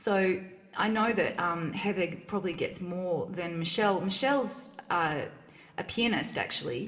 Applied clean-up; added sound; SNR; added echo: none; Bird vocalization, bird call, bird song; 4 dB; reverberation time 2.6 s.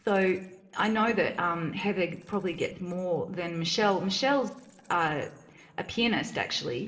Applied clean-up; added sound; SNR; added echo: neural separator model SepFormer DNS4.